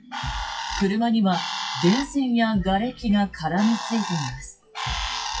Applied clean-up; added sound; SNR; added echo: classical method WPE with log-MMSE.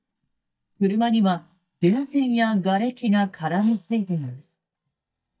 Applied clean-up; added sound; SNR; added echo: neural mask model DeepFilterNet 3.